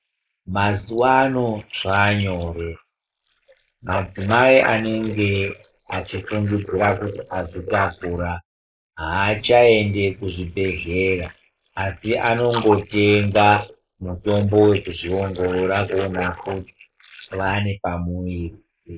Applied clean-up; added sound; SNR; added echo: neural mask model Resemble Enhance denoiser.